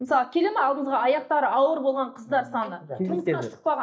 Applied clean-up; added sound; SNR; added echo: neural mask model DeepFilterNet 3.